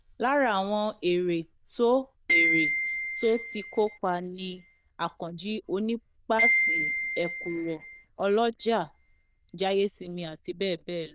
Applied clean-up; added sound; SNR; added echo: neural diffusion model UNIVERSE++.